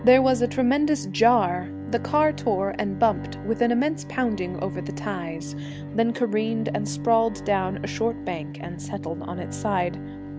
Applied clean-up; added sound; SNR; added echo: none; Bowed string instrument; 9 dB; none.